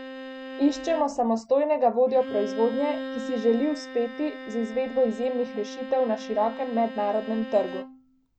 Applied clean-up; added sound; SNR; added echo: none; Bowed string instrument; 11 dB; none.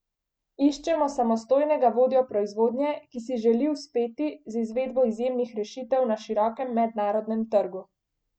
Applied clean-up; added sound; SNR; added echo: none; none; none; none.